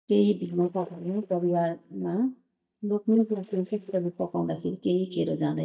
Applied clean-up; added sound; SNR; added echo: neural mask model DeepFilterNet 3.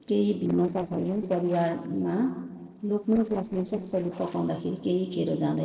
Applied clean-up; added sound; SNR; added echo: neural separator model SepFormer DNS4.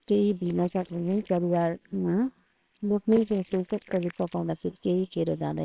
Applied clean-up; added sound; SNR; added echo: neural separator model SepFormer WHAMR!.